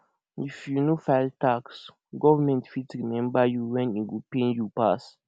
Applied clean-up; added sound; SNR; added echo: none; none; none; none.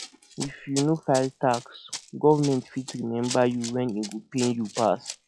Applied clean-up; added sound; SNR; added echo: classical method log-MMSE.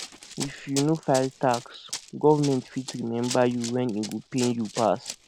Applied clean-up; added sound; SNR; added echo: none; Run; 14 dB; none.